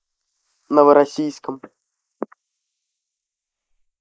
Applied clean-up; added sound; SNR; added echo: neural mask model Resemble Enhance denoiser.